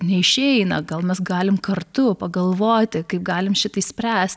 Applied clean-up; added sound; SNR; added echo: none; none; none; none.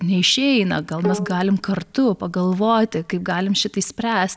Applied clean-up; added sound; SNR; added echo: none; Bowed string instrument; 13 dB; none.